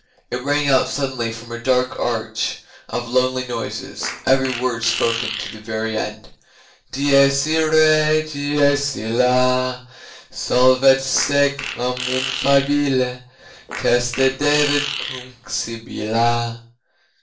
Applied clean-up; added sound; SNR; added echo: none; Fart; 9 dB; reverberation time 0.3 s.